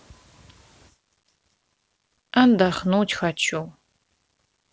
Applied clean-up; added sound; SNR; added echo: none; none; none; none.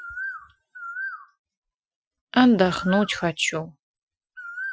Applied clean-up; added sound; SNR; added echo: classical method Wiener filter.